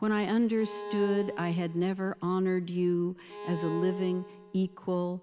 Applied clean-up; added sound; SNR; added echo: none; Bowed string instrument; 12 dB; none.